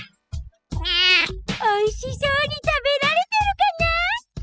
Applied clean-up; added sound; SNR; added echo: classical method spectral subtraction.